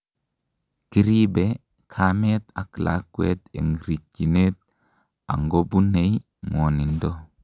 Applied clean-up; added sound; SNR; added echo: none; none; none; none.